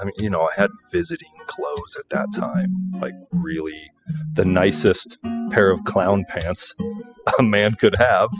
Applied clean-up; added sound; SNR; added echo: classical method spectral subtraction.